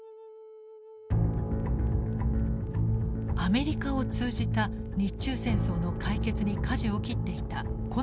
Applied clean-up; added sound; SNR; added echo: none; Wind instrument, woodwind instrument; 19 dB; none.